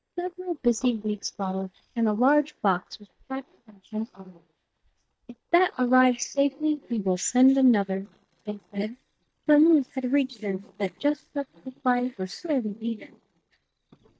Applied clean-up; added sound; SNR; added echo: neural mask model DeepFilterNet 3.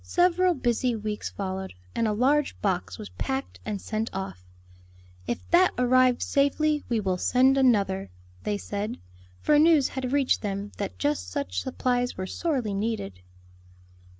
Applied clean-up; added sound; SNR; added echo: none; none; none; none.